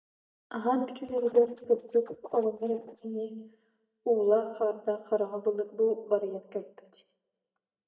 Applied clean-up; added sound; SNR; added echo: neural mask model DeepFilterNet 3.